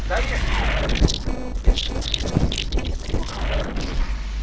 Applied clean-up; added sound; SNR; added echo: neural separator model SepFormer DNS4.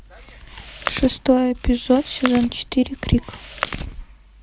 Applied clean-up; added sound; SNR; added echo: none; Chewing, mastication; 11 dB; none.